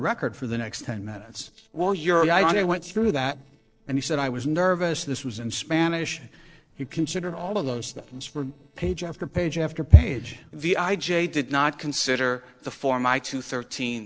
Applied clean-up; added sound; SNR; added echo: neural separator model SepFormer DNS4.